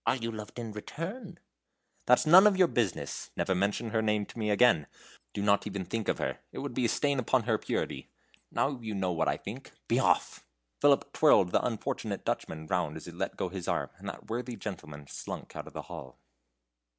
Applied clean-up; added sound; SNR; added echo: none; none; none; none.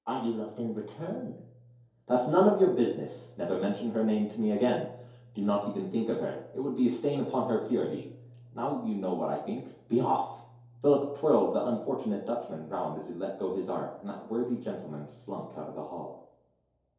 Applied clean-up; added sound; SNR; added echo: none; none; none; reverberation time 2.4 s.